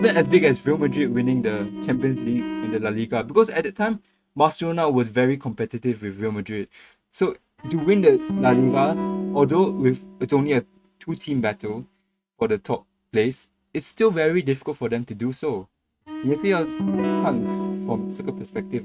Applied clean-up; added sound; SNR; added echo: neural mask model RNNoise.